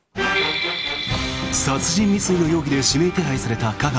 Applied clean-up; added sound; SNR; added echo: none; none; none; none.